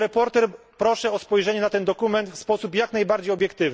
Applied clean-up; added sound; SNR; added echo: none; none; none; none.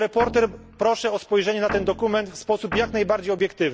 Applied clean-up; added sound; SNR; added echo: none; Guitar; 13 dB; none.